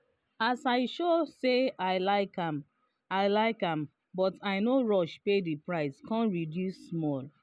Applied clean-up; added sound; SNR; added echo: none; none; none; none.